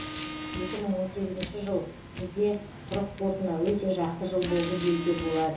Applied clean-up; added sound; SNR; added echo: none; Car; 8 dB; reverberation time 0.6 s.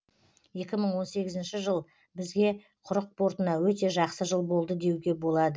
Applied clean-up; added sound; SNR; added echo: none; none; none; none.